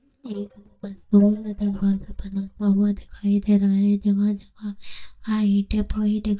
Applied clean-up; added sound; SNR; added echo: neural mask model DeepFilterNet 3.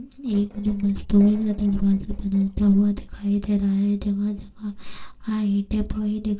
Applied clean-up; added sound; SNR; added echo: neural separator model SepFormer DNS4.